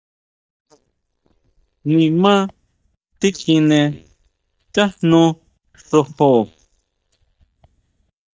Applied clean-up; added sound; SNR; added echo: neural mask model DeepFilterNet 3.